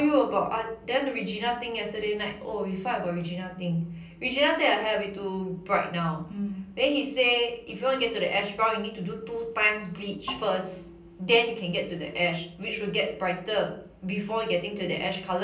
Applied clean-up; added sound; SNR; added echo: none; Percussion; 19 dB; reverberation time 0.6 s.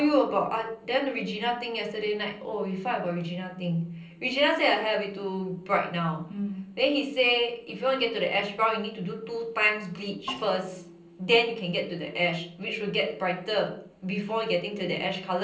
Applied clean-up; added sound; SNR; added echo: neural separator model SepFormer DNS4.